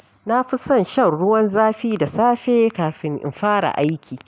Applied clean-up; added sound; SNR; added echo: none; none; none; none.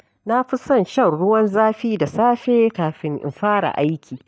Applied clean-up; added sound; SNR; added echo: neural mask model DeepFilterNet 3.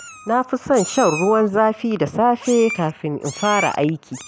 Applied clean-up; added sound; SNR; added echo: none; Meow; 14 dB; none.